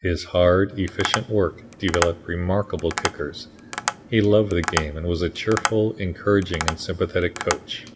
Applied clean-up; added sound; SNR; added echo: none; Tap; 8 dB; reverberation time 1.1 s.